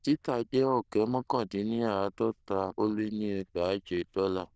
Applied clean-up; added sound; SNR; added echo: neural diffusion model UNIVERSE++.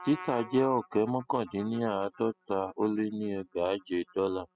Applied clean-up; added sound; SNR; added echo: classical method spectral subtraction.